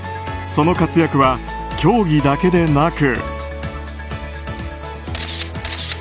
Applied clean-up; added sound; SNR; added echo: none; none; none; none.